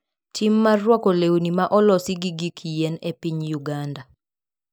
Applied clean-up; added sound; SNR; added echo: none; none; none; none.